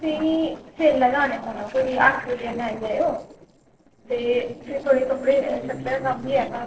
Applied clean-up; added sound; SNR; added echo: neural separator model SepFormer DNS4.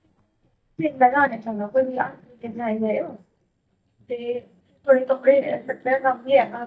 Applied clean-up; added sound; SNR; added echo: neural mask model DeepFilterNet 3.